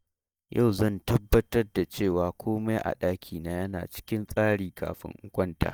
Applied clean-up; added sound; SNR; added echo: neural mask model DeepFilterNet 3.